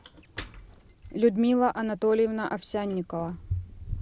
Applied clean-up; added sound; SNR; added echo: none; Bicycle; 12 dB; none.